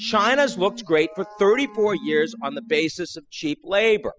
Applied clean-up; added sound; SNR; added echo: classical method spectral subtraction.